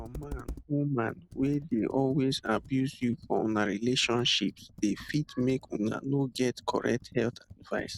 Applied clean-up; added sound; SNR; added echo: none; Computer keyboard; 18 dB; none.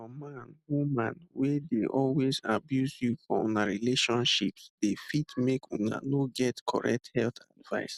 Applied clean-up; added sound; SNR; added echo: none; none; none; none.